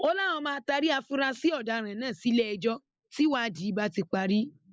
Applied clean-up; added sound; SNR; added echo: neural mask model Resemble Enhance denoiser.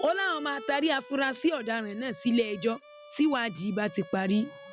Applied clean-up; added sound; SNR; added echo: none; Bowed string instrument; 18 dB; none.